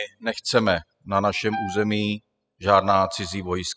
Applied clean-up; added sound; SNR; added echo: classical method spectral subtraction.